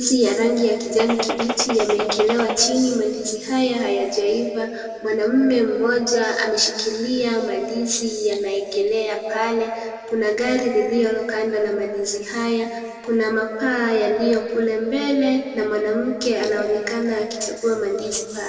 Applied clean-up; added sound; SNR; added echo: none; Gunshot, gunfire; 5 dB; reverberation time 2.3 s.